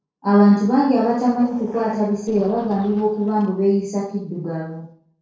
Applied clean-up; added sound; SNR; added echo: neural separator model SepFormer DNS4.